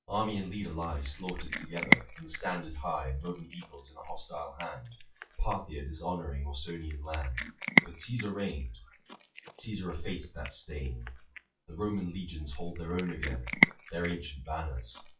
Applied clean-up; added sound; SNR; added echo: classical method WPE with log-MMSE.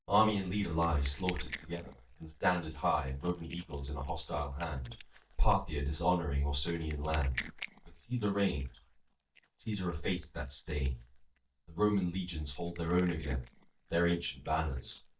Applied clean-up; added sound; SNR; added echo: neural mask model DeepFilterNet 3.